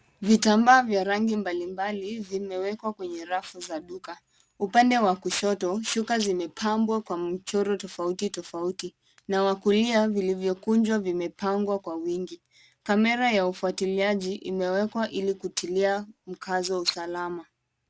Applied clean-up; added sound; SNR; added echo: none; none; none; none.